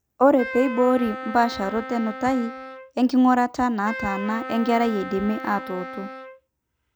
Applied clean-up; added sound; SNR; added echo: none; Wind instrument, woodwind instrument; 12 dB; none.